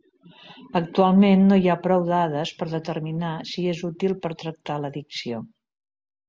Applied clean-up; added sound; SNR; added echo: none; none; none; none.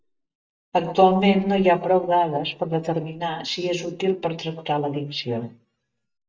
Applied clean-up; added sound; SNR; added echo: neural mask model DeepFilterNet 3.